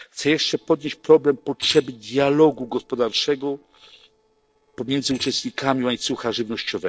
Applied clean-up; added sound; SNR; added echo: neural separator model SepFormer DNS4.